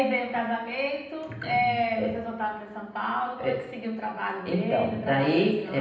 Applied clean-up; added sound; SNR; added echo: none; none; none; reverberation time 0.9 s.